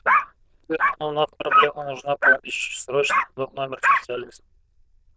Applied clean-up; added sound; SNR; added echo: neural diffusion model UNIVERSE++.